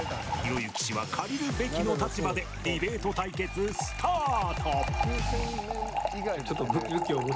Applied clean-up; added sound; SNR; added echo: none; Fill (with liquid) / Trickle, dribble; 7 dB; none.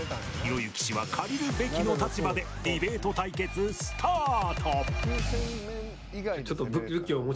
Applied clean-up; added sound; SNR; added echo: none; none; none; none.